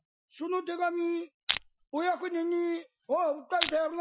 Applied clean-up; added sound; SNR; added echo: classical method Wiener filter.